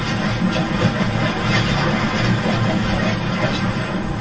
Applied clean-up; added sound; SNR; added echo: none; none; none; reverberation time 0.2 s.